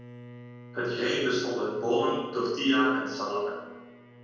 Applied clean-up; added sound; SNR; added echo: none; Bowed string instrument; 19 dB; reverberation time 1.3 s.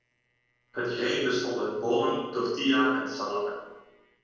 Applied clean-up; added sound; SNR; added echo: neural separator model SepFormer DNS4.